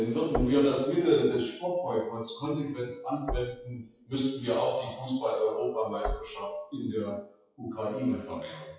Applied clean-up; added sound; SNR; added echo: classical method WPE with log-MMSE.